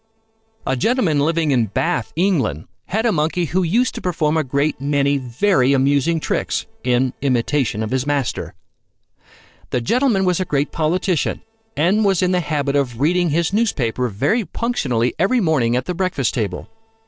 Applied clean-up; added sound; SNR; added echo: neural separator model SepFormer DNS4.